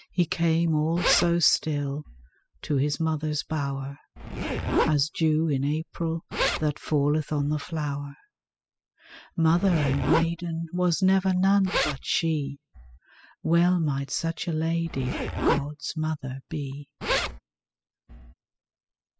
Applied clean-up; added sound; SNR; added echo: classical method spectral subtraction.